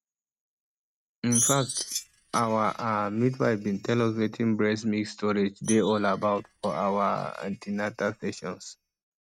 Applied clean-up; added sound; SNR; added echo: neural mask model RNNoise.